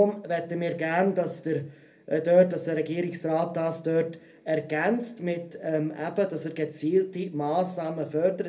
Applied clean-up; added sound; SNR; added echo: none; none; none; reverberation time 0.3 s.